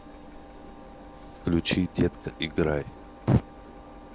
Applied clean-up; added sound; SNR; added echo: none; Engine; 16 dB; none.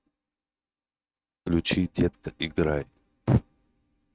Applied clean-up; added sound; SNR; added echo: neural mask model RNNoise.